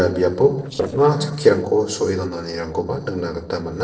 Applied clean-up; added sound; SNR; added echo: neural separator model SepFormer DNS4.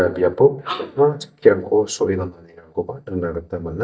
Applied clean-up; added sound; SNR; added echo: neural mask model DeepFilterNet 3.